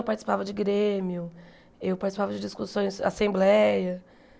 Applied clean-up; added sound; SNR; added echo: none; none; none; none.